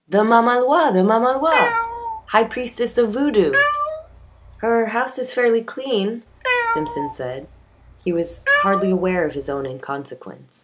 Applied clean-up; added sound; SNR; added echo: none; Cat; 4 dB; none.